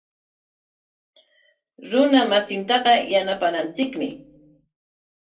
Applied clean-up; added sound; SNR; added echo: none; none; none; reverberation time 0.2 s.